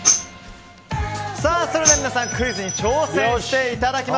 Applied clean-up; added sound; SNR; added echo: none; Tambourine; 2 dB; none.